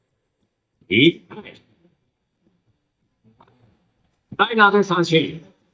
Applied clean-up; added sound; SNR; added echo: neural mask model DeepFilterNet 3.